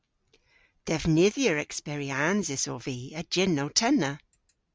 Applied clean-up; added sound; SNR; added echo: none; none; none; none.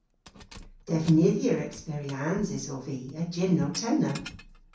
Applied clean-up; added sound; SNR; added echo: none; Keys jangling; 20 dB; reverberation time 0.6 s.